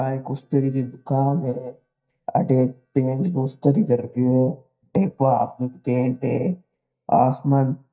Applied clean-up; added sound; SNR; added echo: neural mask model DeepFilterNet 3.